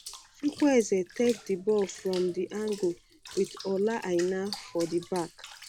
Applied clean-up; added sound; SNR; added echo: none; Bathtub (filling or washing) / Water; 17 dB; none.